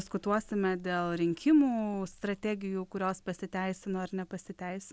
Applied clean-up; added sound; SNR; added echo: none; none; none; none.